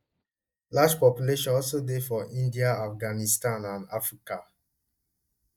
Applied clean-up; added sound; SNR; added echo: neural mask model DeepFilterNet 3.